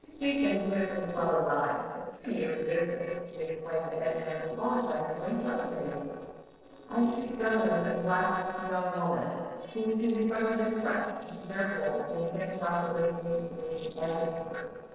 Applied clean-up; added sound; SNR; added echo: neural separator model SepFormer DNS4.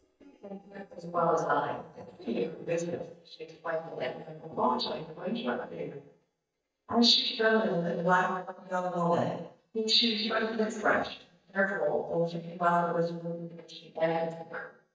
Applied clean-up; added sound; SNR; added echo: neural mask model DeepFilterNet 3.